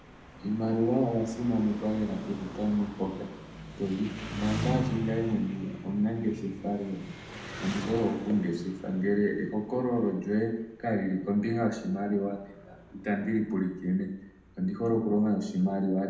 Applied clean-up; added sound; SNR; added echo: none; Engine; 12 dB; reverberation time 0.7 s.